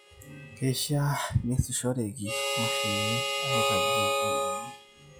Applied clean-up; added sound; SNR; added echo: classical method log-MMSE.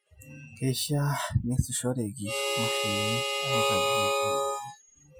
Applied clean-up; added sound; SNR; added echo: classical method Wiener filter.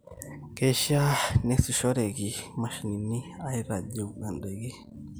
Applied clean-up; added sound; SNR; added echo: none; none; none; none.